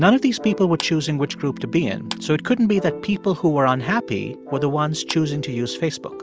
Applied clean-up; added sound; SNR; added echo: none; Clapping + Brass instrument; 17 dB; none.